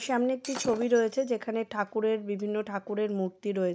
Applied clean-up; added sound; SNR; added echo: none; Shatter; 15 dB; none.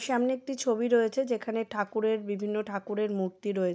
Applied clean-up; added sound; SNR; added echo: none; none; none; none.